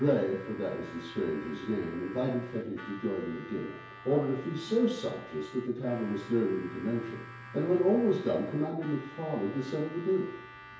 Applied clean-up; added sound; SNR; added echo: none; Harmonica; 17 dB; reverberation time 2.4 s.